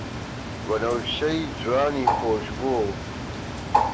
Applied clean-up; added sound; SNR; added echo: none; Bird; 1 dB; none.